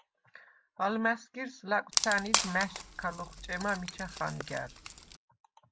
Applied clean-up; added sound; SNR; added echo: none; Wood; 1 dB; none.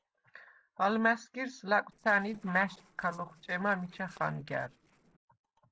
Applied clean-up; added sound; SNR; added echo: neural separator model SepFormer DNS4.